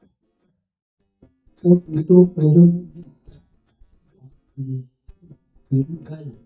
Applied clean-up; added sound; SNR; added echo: neural mask model DeepFilterNet 3.